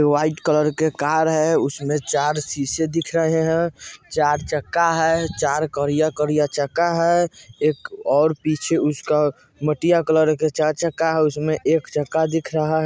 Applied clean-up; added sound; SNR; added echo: none; none; none; none.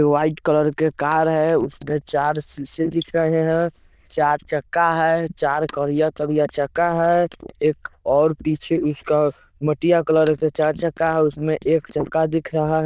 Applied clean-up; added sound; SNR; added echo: neural diffusion model UNIVERSE++.